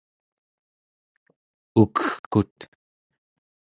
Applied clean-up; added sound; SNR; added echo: none; none; none; none.